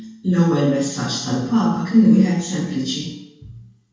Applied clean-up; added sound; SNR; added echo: none; none; none; reverberation time 0.6 s.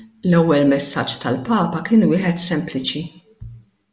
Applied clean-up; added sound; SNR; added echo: none; none; none; none.